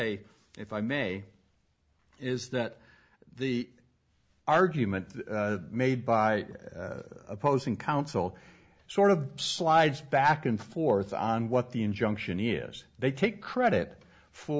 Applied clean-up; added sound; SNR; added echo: none; none; none; none.